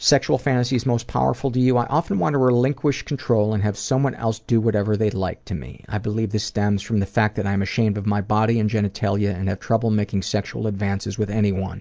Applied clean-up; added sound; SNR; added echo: none; none; none; none.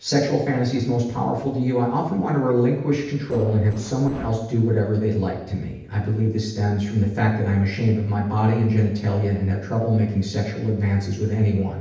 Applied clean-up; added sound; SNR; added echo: neural separator model SepFormer DNS4.